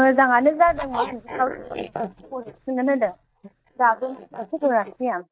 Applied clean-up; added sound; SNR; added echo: neural mask model DeepFilterNet 3.